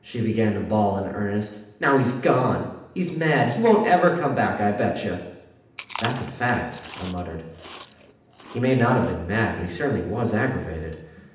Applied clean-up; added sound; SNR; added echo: none; Chewing, mastication; 17 dB; reverberation time 0.8 s.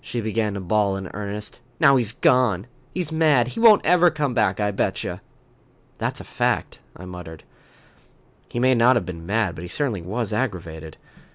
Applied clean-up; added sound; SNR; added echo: none; none; none; none.